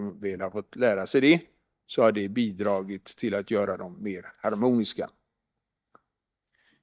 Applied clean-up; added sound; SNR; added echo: neural mask model DeepFilterNet 3.